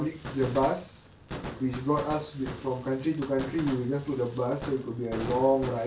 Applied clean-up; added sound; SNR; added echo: none; Fireworks; 11 dB; none.